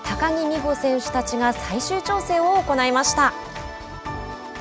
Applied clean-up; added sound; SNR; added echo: none; none; none; none.